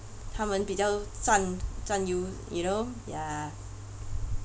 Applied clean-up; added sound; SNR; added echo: none; none; none; none.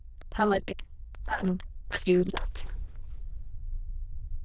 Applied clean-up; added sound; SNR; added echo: neural diffusion model UNIVERSE++.